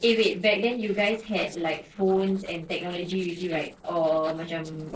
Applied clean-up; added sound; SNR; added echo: neural separator model SepFormer DNS4.